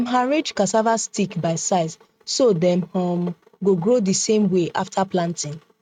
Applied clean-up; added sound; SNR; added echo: neural mask model RNNoise.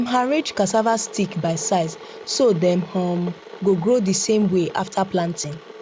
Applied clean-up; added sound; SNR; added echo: none; Boiling / Water; 18 dB; none.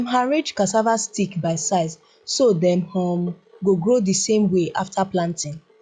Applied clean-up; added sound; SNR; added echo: classical method log-MMSE.